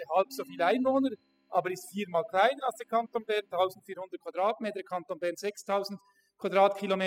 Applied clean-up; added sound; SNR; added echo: classical method spectral subtraction.